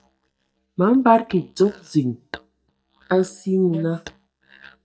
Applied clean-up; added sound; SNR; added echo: neural mask model DeepFilterNet 3.